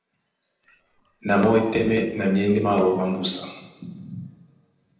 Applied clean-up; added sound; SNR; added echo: neural separator model SepFormer DNS4.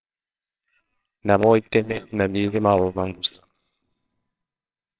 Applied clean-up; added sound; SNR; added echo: neural separator model SepFormer WHAMR!.